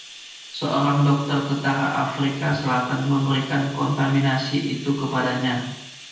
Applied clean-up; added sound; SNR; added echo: none; Bathtub (filling or washing); 18 dB; reverberation time 0.9 s.